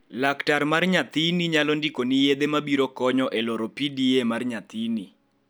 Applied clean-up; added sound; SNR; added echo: none; none; none; none.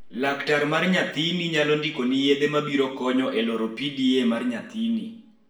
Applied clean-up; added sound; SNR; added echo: none; none; none; reverberation time 0.7 s.